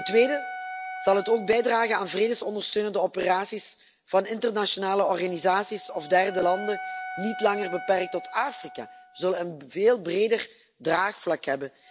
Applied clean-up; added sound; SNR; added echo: none; Wind instrument, woodwind instrument; 14 dB; none.